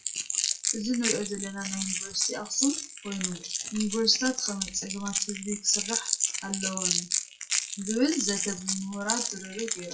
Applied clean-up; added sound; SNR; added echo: classical method WPE with log-MMSE.